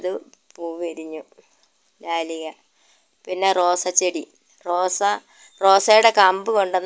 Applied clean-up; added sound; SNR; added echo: none; none; none; none.